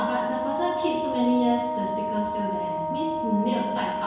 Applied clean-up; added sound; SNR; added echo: none; Wind instrument, woodwind instrument; 1 dB; reverberation time 1.0 s.